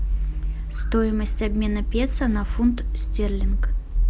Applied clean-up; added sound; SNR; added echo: none; none; none; none.